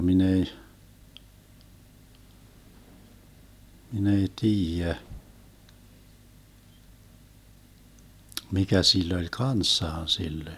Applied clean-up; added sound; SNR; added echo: none; none; none; none.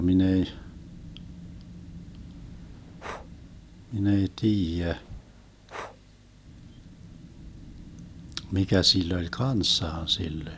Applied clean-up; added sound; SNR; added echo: none; Wind + Breathing; 15 dB; none.